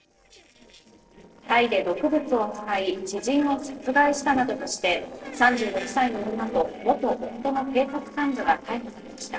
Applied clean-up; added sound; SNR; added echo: neural separator model SepFormer DNS4.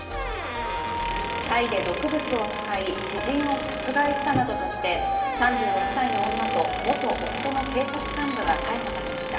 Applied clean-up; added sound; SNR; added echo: none; Squeak / Wood; 8 dB; reverberation time 1.9 s.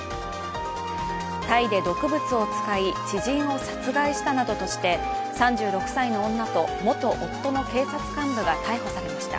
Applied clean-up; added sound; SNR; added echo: none; none; none; none.